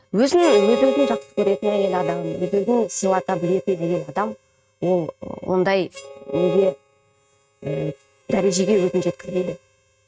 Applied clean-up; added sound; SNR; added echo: neural mask model RNNoise.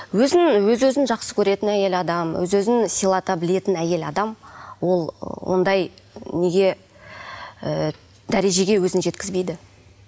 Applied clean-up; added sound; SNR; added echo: none; none; none; none.